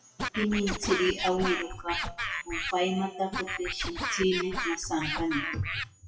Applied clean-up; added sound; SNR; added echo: classical method WPE with log-MMSE.